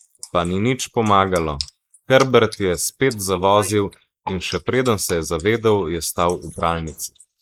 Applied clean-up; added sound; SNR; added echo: neural mask model Resemble Enhance denoiser.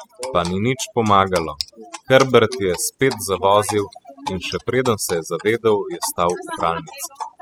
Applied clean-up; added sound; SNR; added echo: classical method spectral subtraction.